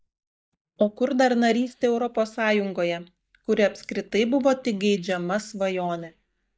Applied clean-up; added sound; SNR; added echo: neural mask model DeepFilterNet 3.